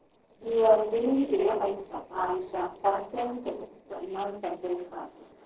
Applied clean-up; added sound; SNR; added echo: neural separator model SepFormer DNS4.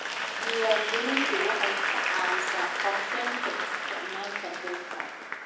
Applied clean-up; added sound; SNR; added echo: none; Applause / Crowd; -4 dB; reverberation time 0.7 s.